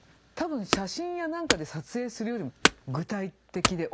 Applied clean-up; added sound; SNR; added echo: none; Wood / Domestic sounds, home sounds; -1 dB; none.